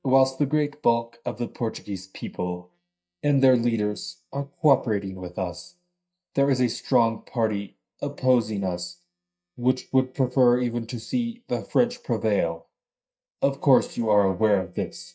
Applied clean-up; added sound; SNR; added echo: neural mask model DeepFilterNet 3.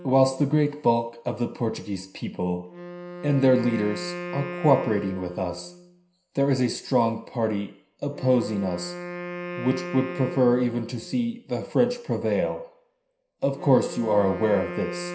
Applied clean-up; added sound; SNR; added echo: none; Wind instrument, woodwind instrument; 13 dB; reverberation time 0.5 s.